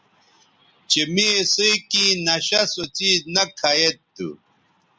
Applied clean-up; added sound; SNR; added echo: none; none; none; none.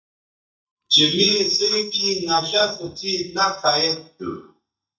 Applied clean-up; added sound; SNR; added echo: neural mask model DeepFilterNet 3.